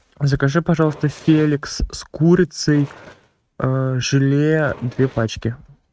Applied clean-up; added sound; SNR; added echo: neural mask model RNNoise.